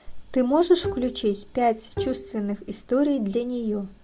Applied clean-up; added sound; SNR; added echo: none; Bowed string instrument; 10 dB; none.